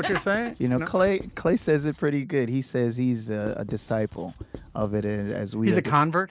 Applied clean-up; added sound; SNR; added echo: none; Writing; 19 dB; none.